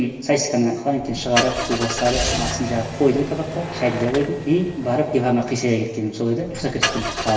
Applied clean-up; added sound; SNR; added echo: none; Engine starting / Car; 7 dB; reverberation time 1.4 s.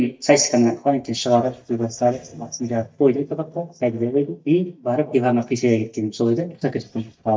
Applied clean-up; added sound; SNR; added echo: neural mask model DeepFilterNet 3.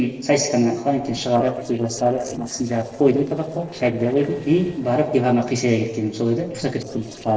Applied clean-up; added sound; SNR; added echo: neural separator model SepFormer DNS4.